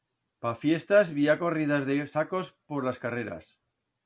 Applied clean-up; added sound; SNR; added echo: none; none; none; none.